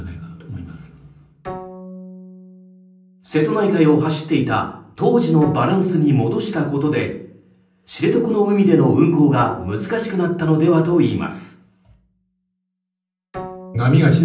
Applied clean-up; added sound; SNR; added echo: none; Bowed string instrument; 20 dB; reverberation time 0.6 s.